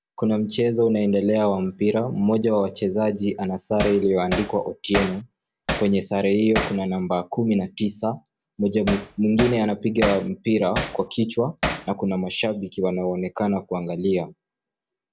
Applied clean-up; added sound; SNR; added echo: none; Hammer; 7 dB; none.